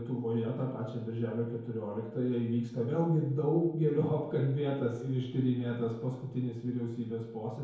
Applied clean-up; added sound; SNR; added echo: none; none; none; reverberation time 0.9 s.